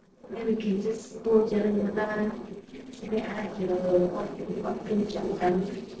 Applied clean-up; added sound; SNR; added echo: neural separator model SepFormer DNS4.